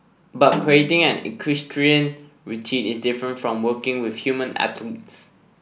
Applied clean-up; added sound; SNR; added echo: none; Snare drum; 11 dB; none.